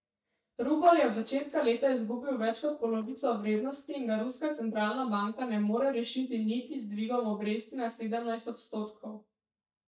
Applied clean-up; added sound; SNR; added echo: neural mask model DeepFilterNet 3.